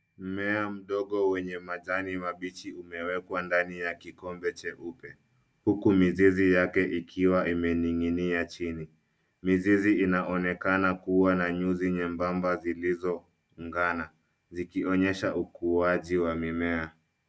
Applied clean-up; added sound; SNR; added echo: none; none; none; none.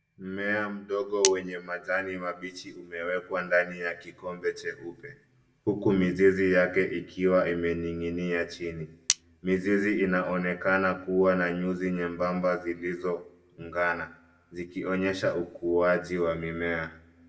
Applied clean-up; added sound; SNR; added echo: none; Cutlery, silverware; 6 dB; reverberation time 0.6 s.